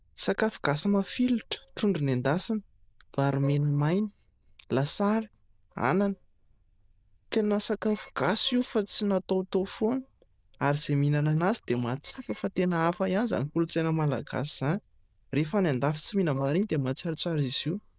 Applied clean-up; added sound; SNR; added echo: neural diffusion model UNIVERSE++.